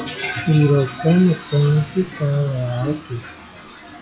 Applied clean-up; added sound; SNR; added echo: classical method log-MMSE.